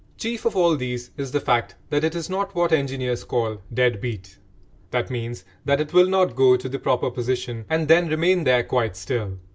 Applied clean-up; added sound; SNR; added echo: none; none; none; none.